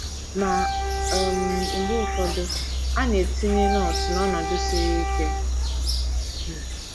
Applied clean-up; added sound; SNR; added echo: none; Wind instrument, woodwind instrument + Bird vocalization, bird call, bird song; -3 dB; none.